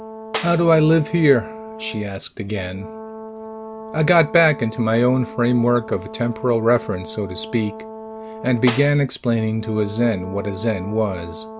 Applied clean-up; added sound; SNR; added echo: none; Brass instrument + Snare drum; 13 dB; none.